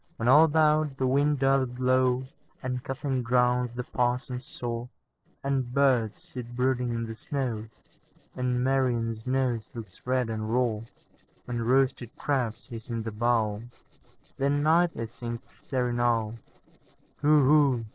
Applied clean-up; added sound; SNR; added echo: neural separator model SepFormer DNS4.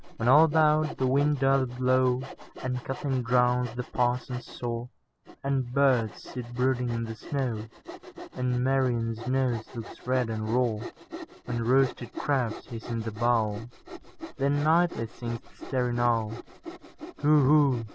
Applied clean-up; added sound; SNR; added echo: none; Sawing; 15 dB; none.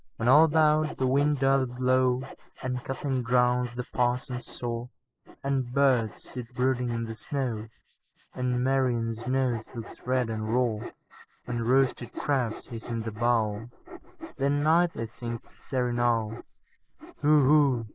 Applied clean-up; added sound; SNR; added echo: neural mask model Resemble Enhance denoiser.